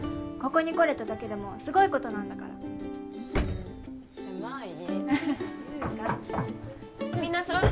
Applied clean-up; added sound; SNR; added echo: none; Drawer open or close; 7 dB; none.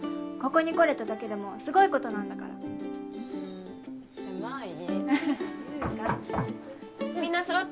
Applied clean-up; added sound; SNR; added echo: none; none; none; none.